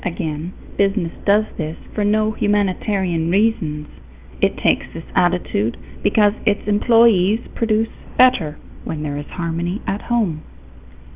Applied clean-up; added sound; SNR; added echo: none; none; none; none.